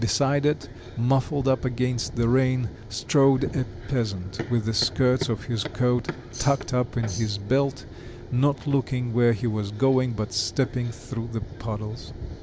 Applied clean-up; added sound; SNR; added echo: none; Run + Tambourine; 12 dB; none.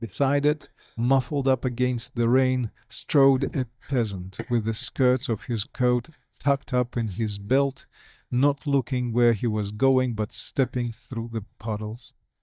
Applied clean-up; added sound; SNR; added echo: neural mask model DeepFilterNet 3.